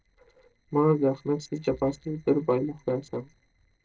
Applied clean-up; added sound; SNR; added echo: neural separator model SepFormer DNS4.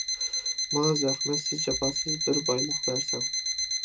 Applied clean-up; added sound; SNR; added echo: none; Alarm; -2 dB; reverberation time 0.2 s.